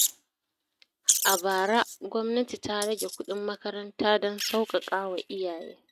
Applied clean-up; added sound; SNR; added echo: neural mask model RNNoise.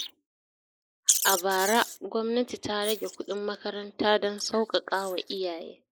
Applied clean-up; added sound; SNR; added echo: neural mask model Resemble Enhance denoiser.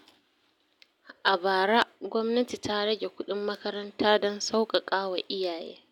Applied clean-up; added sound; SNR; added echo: none; none; none; none.